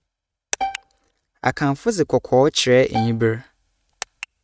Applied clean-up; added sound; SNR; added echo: neural mask model RNNoise.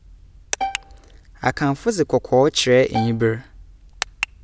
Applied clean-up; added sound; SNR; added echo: none; Bowed string instrument; 11 dB; none.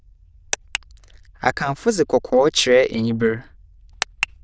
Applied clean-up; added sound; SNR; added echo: neural diffusion model UNIVERSE++.